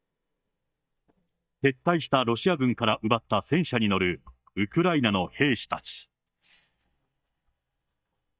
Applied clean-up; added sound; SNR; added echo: neural mask model DeepFilterNet 3.